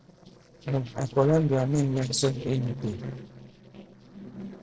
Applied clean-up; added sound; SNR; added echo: neural separator model SepFormer DNS4.